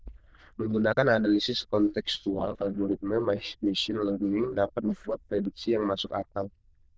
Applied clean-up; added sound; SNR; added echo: neural diffusion model UNIVERSE++.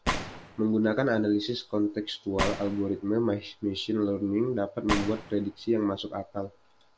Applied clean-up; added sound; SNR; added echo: none; Gunshot, gunfire; 9 dB; none.